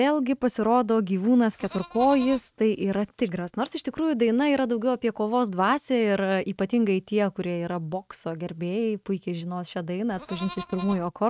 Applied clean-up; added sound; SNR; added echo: neural mask model RNNoise.